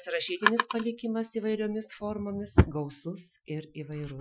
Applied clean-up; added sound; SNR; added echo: classical method Wiener filter.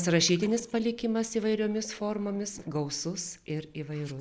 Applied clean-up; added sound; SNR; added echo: neural separator model SepFormer DNS4.